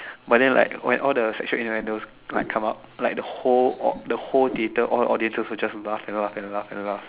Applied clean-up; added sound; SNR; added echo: none; Whoosh, swoosh, swish; 16 dB; none.